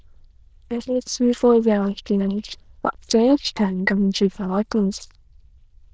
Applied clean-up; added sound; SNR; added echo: neural diffusion model UNIVERSE++.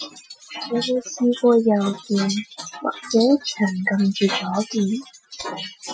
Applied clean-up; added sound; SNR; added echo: classical method Wiener filter.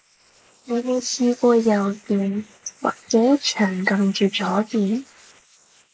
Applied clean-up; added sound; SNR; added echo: neural mask model Resemble Enhance denoiser.